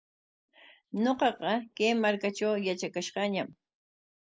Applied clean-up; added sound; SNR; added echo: neural mask model Resemble Enhance denoiser.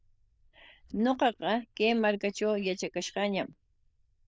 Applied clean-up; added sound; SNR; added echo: neural diffusion model UNIVERSE++.